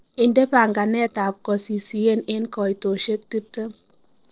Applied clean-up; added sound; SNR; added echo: neural separator model SepFormer DNS4.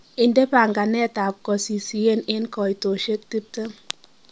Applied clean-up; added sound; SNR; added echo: none; none; none; none.